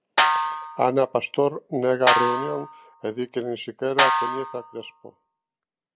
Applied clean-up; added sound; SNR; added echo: none; Snare drum; -1 dB; none.